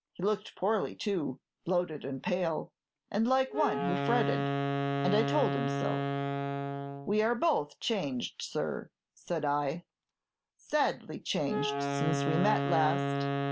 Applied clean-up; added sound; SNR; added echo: none; Wind instrument, woodwind instrument; 3 dB; none.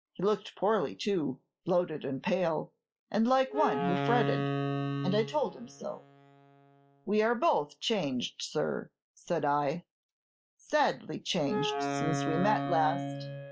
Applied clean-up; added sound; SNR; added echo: classical method log-MMSE.